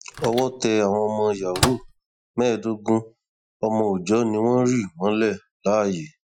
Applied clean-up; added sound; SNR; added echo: classical method Wiener filter.